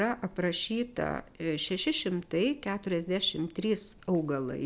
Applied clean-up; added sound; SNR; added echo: none; none; none; none.